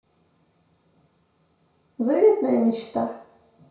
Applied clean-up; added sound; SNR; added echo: none; none; none; reverberation time 0.6 s.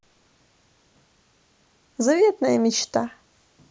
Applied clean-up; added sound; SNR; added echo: none; none; none; none.